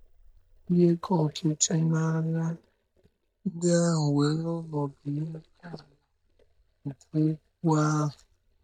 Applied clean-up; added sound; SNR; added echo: neural mask model DeepFilterNet 3.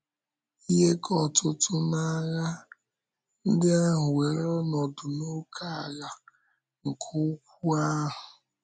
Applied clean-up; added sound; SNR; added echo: none; none; none; none.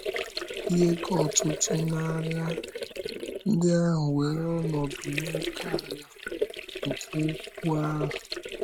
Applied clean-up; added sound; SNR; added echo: neural mask model RNNoise.